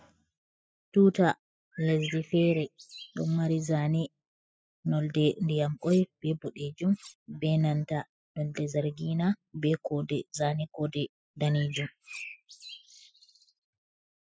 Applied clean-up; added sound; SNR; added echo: classical method spectral subtraction.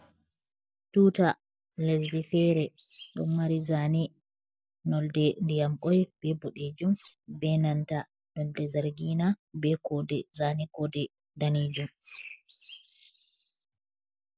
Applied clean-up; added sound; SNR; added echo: neural separator model SepFormer DNS4.